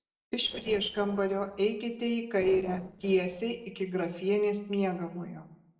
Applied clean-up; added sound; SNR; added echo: neural separator model SepFormer DNS4.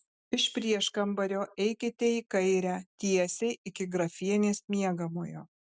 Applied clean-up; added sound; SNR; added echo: none; none; none; none.